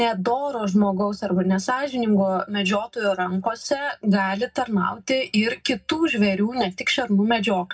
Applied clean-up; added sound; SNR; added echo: none; none; none; reverberation time 0.2 s.